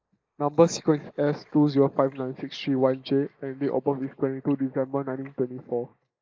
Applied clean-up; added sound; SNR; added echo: neural mask model Resemble Enhance denoiser.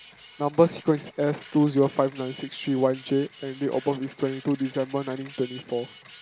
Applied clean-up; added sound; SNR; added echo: none; Printer; 14 dB; none.